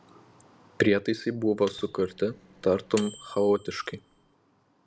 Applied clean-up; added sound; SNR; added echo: none; Microwave oven; 19 dB; none.